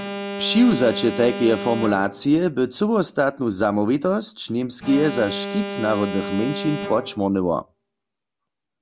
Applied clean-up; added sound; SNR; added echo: none; Alarm; 10 dB; none.